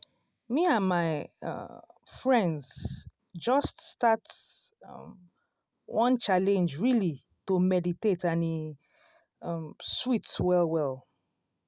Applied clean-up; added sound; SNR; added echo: none; none; none; none.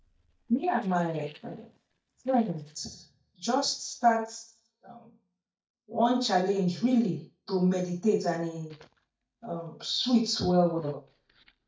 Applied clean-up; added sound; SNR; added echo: neural mask model DeepFilterNet 3.